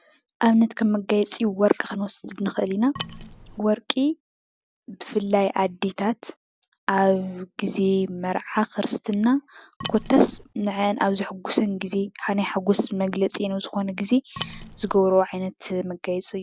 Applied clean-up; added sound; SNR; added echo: none; Wood; 9 dB; none.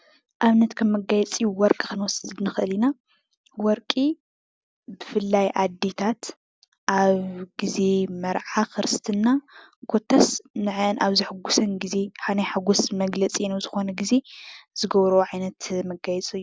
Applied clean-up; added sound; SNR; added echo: none; none; none; none.